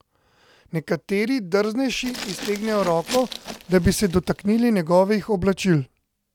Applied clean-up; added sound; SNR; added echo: none; Glass; 14 dB; none.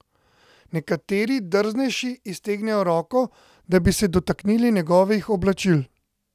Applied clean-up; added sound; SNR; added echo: none; none; none; none.